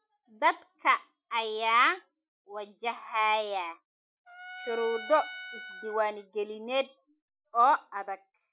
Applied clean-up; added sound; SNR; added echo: classical method Wiener filter.